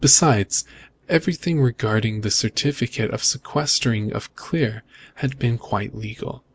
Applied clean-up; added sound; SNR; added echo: none; none; none; none.